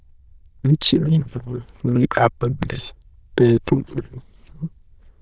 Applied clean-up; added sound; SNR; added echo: neural diffusion model UNIVERSE++.